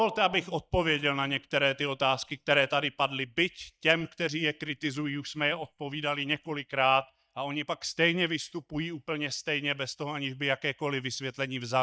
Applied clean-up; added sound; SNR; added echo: neural mask model DeepFilterNet 3.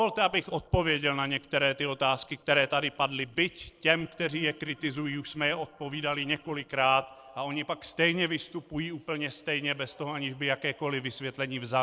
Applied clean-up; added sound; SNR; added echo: neural separator model SepFormer DNS4.